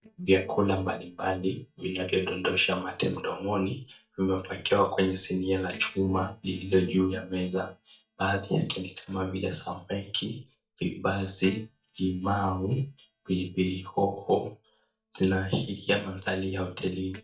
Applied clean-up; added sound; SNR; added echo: neural mask model DeepFilterNet 3.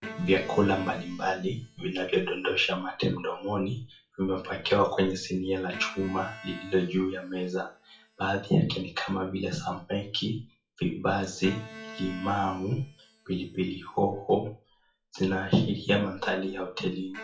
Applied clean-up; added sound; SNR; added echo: classical method WPE with log-MMSE.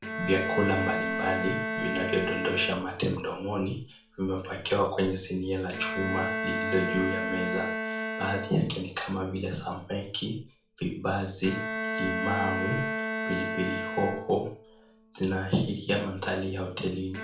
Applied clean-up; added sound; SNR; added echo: none; Bowed string instrument; 4 dB; reverberation time 0.4 s.